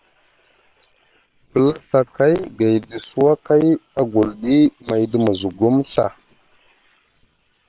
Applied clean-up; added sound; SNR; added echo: neural separator model SepFormer WHAM!.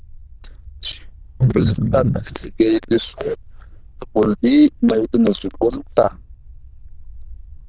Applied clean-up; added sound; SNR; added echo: neural diffusion model UNIVERSE++.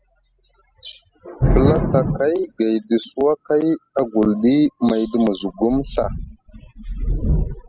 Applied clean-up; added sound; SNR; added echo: classical method spectral subtraction.